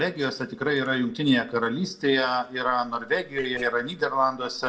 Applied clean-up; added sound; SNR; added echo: neural separator model SepFormer DNS4.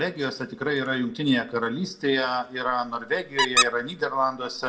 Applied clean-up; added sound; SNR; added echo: none; Squeak; 2 dB; reverberation time 0.2 s.